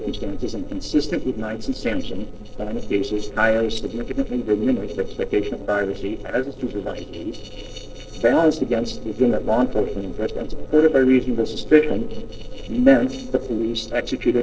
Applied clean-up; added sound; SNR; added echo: neural separator model SepFormer DNS4.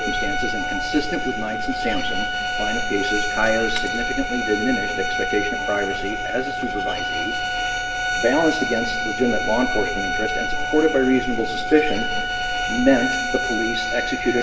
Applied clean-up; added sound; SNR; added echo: none; Bowed string instrument; 1 dB; reverberation time 2.8 s.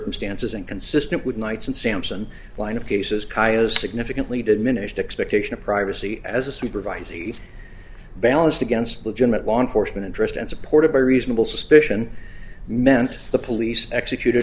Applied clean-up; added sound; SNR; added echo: none; none; none; none.